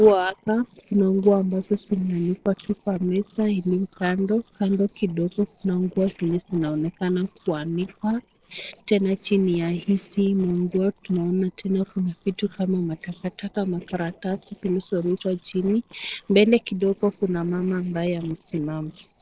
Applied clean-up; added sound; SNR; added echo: neural separator model SepFormer DNS4.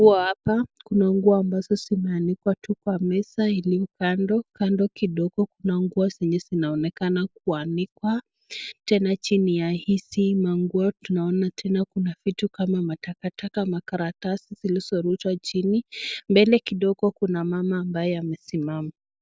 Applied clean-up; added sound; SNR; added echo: none; none; none; none.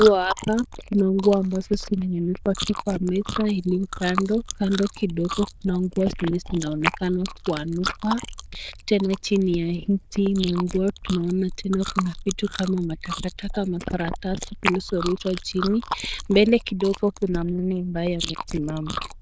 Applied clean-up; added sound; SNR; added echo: neural diffusion model UNIVERSE++.